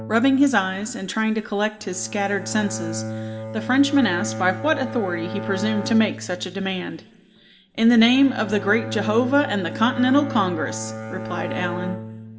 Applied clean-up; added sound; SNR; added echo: none; Bowed string instrument; 10 dB; reverberation time 1.0 s.